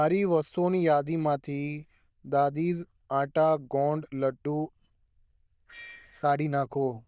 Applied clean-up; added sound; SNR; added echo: neural diffusion model UNIVERSE++.